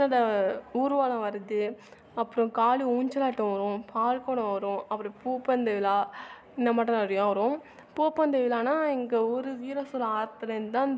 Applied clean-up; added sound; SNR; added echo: none; none; none; none.